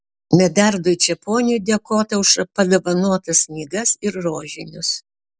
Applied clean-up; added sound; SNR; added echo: none; none; none; none.